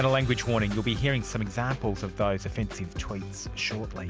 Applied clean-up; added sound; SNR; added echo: none; none; none; none.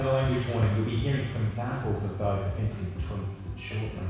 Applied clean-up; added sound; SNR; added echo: none; Crackle; 19 dB; reverberation time 1.1 s.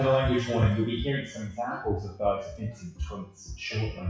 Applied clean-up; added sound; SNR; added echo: classical method WPE with log-MMSE.